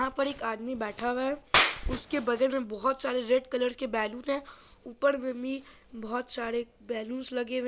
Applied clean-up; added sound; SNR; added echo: none; Clapping; 2 dB; none.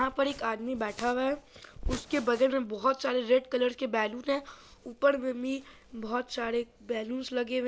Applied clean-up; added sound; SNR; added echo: none; none; none; none.